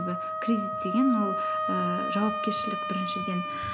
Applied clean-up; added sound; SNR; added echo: none; Wind instrument, woodwind instrument; 1 dB; none.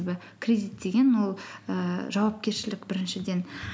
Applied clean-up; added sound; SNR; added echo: none; none; none; none.